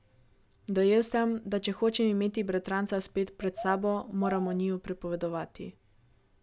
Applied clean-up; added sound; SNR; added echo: none; Bird vocalization, bird call, bird song; 14 dB; none.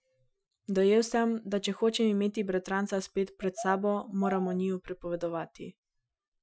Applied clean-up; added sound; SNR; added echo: classical method Wiener filter.